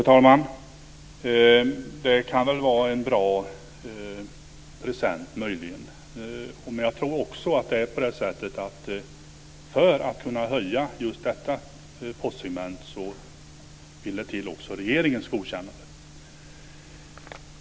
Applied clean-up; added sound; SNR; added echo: none; none; none; none.